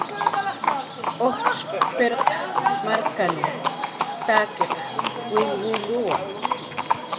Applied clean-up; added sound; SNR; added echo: none; Livestock, farm animals, working animals; -3 dB; none.